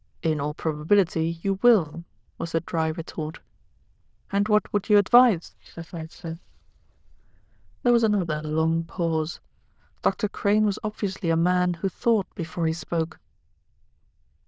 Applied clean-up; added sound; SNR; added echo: neural diffusion model UNIVERSE++.